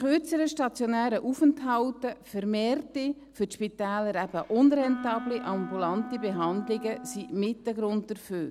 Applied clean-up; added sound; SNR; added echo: none; Wind instrument, woodwind instrument; 12 dB; none.